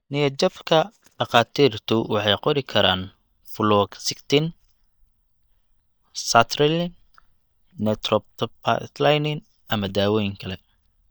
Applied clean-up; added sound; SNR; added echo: neural mask model DeepFilterNet 3.